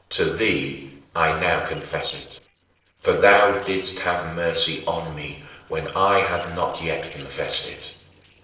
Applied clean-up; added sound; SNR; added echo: neural separator model SepFormer DNS4.